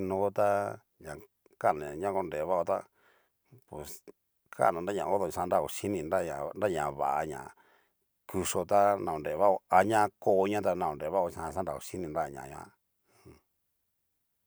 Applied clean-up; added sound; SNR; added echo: none; none; none; none.